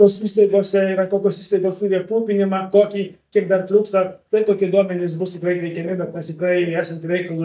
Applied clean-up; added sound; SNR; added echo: neural mask model DeepFilterNet 3.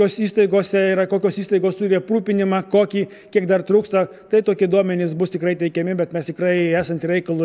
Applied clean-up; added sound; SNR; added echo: none; none; none; none.